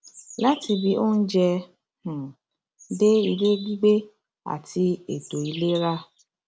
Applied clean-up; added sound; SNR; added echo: none; Bird; 17 dB; none.